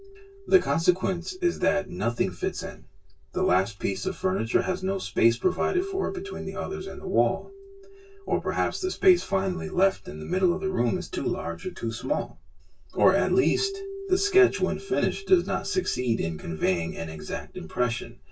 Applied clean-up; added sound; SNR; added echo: none; Keyboard (musical); 16 dB; reverberation time 0.1 s.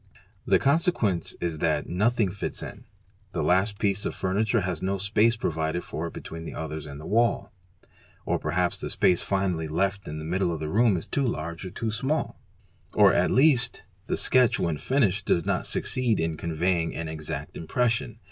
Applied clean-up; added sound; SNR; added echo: none; none; none; none.